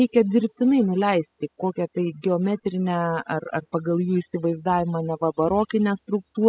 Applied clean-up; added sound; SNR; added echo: classical method spectral subtraction.